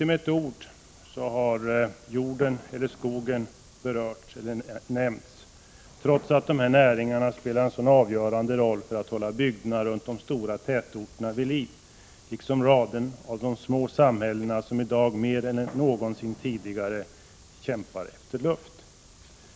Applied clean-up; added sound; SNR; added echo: none; Fireworks; 20 dB; none.